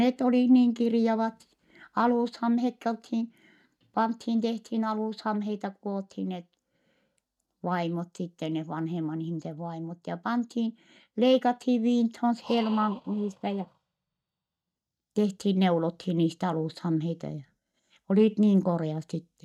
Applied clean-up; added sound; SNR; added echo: neural mask model DeepFilterNet 3.